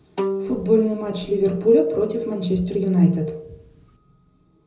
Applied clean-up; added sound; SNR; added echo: none; Bowed string instrument; 12 dB; reverberation time 0.4 s.